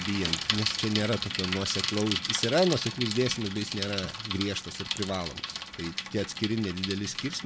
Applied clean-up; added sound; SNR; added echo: none; Bicycle; 4 dB; none.